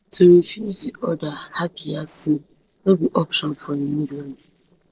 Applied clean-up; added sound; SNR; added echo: neural separator model SepFormer DNS4.